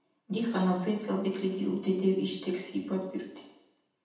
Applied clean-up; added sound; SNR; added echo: none; none; none; reverberation time 0.9 s.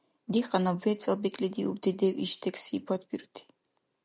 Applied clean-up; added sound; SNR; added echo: none; none; none; none.